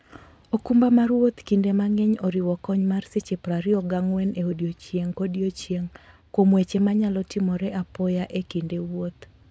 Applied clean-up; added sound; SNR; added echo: none; none; none; none.